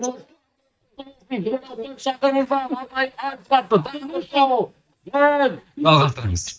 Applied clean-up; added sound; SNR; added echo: neural mask model DeepFilterNet 3.